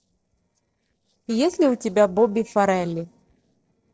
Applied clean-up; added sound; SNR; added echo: neural separator model SepFormer DNS4.